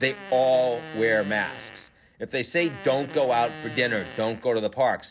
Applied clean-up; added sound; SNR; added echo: none; Fart; 16 dB; none.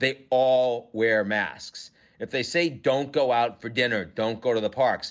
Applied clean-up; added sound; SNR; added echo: none; none; none; none.